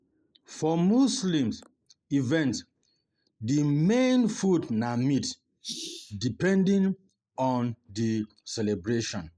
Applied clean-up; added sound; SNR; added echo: neural mask model Resemble Enhance denoiser.